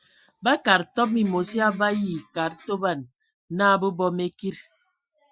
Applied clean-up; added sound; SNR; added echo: classical method Wiener filter.